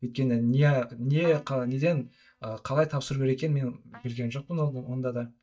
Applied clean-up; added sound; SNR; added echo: neural mask model DeepFilterNet 3.